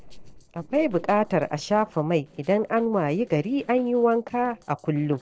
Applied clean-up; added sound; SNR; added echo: neural separator model SepFormer DNS4.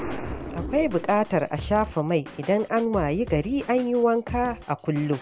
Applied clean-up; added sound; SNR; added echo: none; Explosion + Drum kit; 12 dB; none.